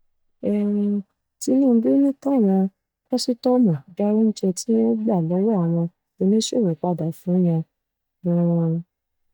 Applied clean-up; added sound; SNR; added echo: neural mask model DeepFilterNet 3.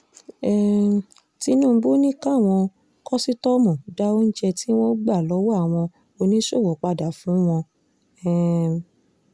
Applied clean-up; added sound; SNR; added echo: none; none; none; none.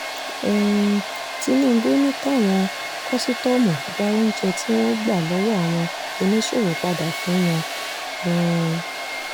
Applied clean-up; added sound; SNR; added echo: none; Domestic sounds, home sounds; 8 dB; none.